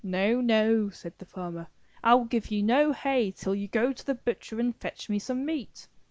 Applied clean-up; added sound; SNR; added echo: none; none; none; none.